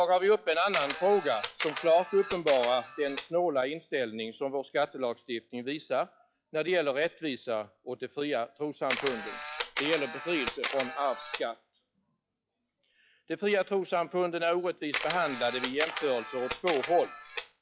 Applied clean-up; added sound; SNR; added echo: classical method log-MMSE.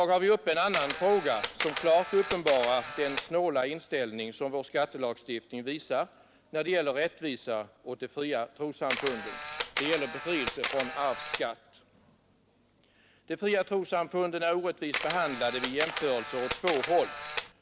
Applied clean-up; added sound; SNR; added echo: none; Camera; 6 dB; none.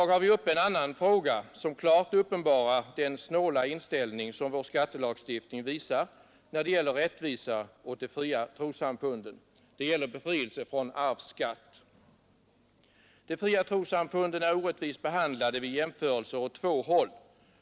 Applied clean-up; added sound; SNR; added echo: none; none; none; none.